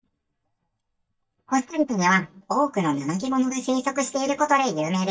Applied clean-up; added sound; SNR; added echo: neural mask model DeepFilterNet 3.